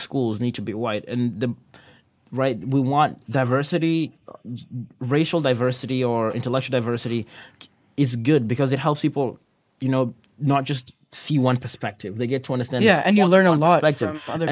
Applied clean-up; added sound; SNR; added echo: neural mask model Resemble Enhance denoiser.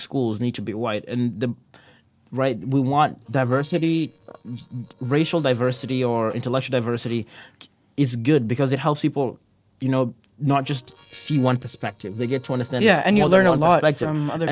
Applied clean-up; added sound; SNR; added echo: neural separator model SepFormer DNS4.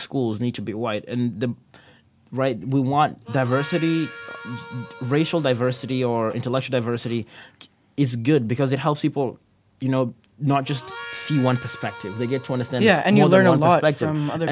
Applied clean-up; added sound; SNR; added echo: none; Harmonica; 18 dB; none.